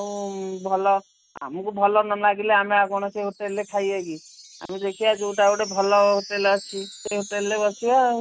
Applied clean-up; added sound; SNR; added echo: none; Wind chime; 20 dB; none.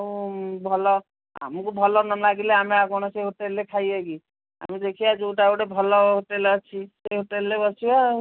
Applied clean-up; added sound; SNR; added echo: none; none; none; none.